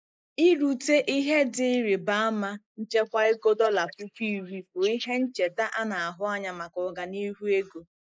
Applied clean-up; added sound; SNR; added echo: neural mask model Resemble Enhance denoiser.